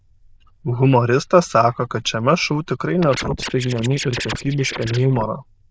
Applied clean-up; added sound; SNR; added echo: neural diffusion model UNIVERSE++.